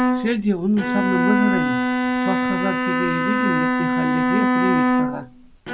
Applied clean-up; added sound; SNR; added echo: none; Bowed string instrument; -5 dB; none.